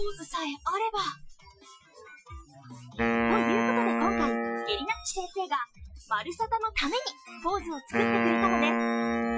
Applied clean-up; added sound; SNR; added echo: classical method Wiener filter.